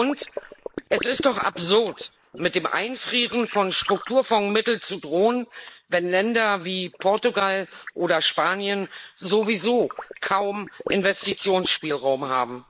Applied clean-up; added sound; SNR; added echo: neural mask model Resemble Enhance denoiser.